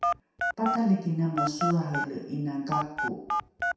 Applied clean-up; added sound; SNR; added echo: none; Telephone; 2 dB; reverberation time 0.7 s.